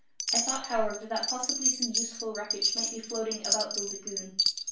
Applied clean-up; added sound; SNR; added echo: none; Wind chime; -4 dB; reverberation time 0.3 s.